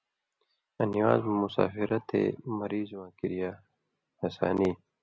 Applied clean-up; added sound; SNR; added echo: none; none; none; none.